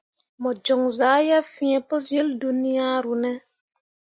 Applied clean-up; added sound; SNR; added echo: none; none; none; none.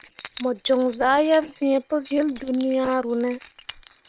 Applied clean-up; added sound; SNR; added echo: neural separator model SepFormer WHAM!.